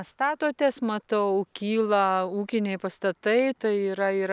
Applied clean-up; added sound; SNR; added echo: none; none; none; none.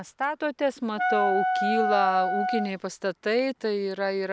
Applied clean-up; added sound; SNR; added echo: none; Wind instrument, woodwind instrument; -1 dB; none.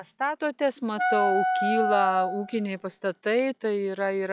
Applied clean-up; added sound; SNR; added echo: classical method log-MMSE.